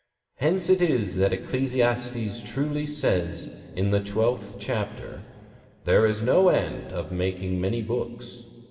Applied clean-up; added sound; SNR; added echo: none; none; none; reverberation time 2.3 s.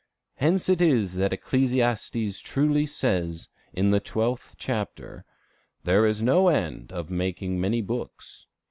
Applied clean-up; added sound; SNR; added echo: none; none; none; none.